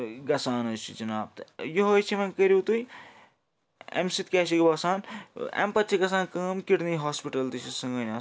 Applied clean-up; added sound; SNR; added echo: none; none; none; none.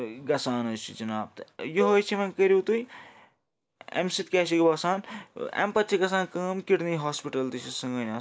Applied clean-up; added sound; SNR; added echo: neural mask model Resemble Enhance denoiser.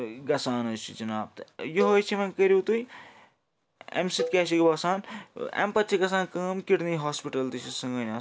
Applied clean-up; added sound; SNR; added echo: none; Cowbell; 11 dB; none.